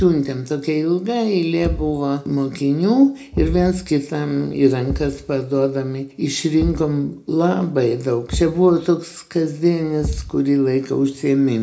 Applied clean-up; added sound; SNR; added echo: none; Thump, thud; 13 dB; reverberation time 0.3 s.